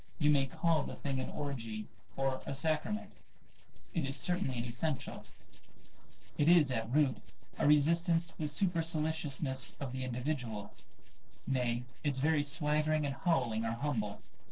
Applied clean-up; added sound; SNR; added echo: neural separator model SepFormer DNS4.